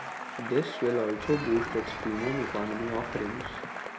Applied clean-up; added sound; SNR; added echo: none; Human group actions + Applause / Cheering; 6 dB; none.